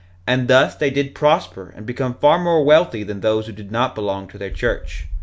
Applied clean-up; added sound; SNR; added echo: none; none; none; none.